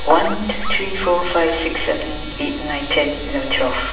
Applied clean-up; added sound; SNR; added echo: none; Dog; 15 dB; reverberation time 0.8 s.